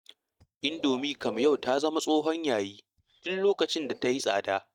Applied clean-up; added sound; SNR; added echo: neural mask model DeepFilterNet 3.